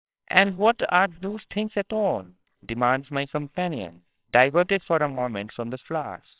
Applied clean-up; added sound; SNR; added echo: neural separator model SepFormer WHAMR!.